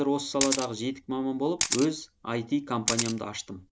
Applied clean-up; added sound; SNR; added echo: none; Camera; 5 dB; none.